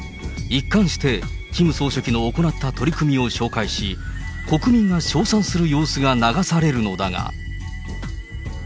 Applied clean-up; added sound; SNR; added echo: none; none; none; none.